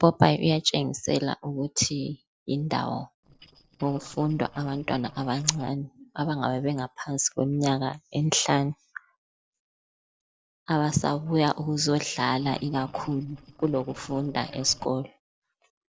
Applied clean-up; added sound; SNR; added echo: neural separator model SepFormer DNS4.